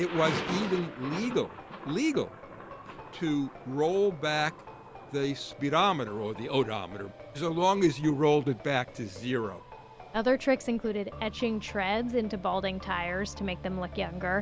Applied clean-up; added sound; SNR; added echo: none; Thunder; 15 dB; none.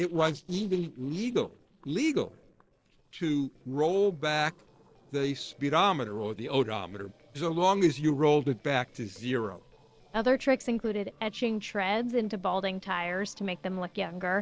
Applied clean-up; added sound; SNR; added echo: neural separator model SepFormer DNS4.